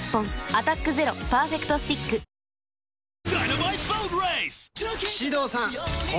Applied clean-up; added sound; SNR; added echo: none; none; none; none.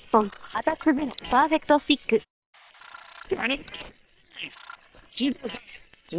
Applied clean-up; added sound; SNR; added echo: neural separator model SepFormer WHAM!.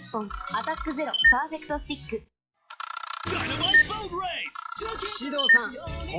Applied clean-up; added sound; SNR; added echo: classical method log-MMSE.